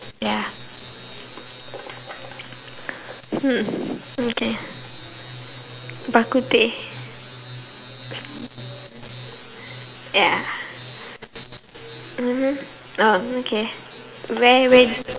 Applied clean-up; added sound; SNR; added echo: none; none; none; none.